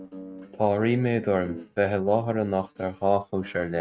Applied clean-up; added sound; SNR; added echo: neural mask model RNNoise.